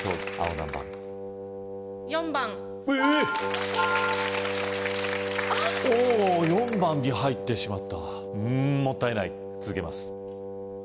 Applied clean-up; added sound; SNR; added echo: none; Wind instrument, woodwind instrument; 6 dB; none.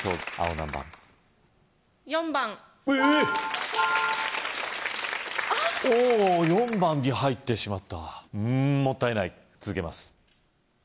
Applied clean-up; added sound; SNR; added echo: none; none; none; none.